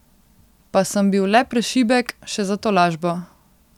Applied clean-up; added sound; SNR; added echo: none; none; none; none.